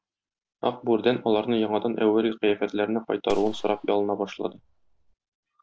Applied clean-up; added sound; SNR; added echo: none; Gunshot, gunfire; 13 dB; none.